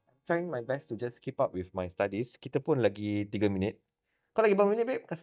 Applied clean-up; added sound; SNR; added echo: neural mask model DeepFilterNet 3.